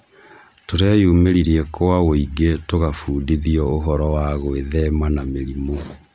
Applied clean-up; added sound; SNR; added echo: none; none; none; none.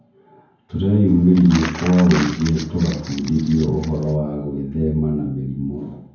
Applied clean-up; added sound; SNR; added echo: none; Crumpling, crinkling; 14 dB; reverberation time 0.9 s.